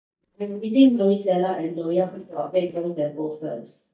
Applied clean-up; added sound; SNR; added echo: neural mask model DeepFilterNet 3.